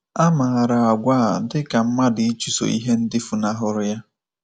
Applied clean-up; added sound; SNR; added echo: none; none; none; none.